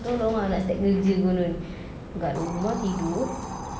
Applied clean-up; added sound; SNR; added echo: none; Hiss; 15 dB; none.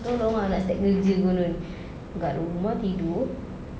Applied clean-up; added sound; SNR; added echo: none; none; none; none.